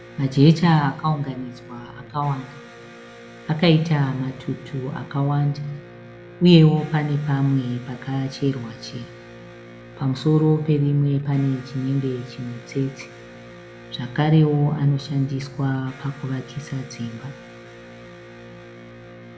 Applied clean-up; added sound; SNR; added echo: none; Electric guitar; 19 dB; reverberation time 1.1 s.